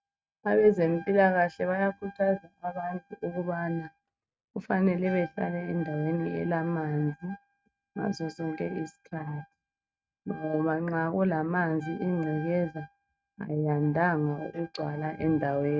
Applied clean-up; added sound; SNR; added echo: neural mask model RNNoise.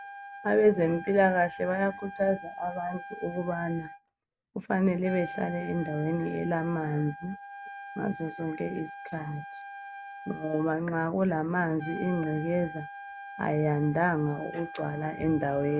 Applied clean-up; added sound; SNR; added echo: none; Trumpet; 13 dB; none.